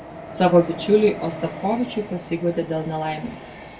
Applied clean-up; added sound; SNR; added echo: none; Train; 13 dB; reverberation time 0.2 s.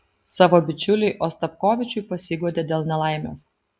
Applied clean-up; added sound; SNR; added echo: none; none; none; none.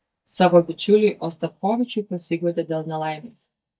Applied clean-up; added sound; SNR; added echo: neural mask model DeepFilterNet 3.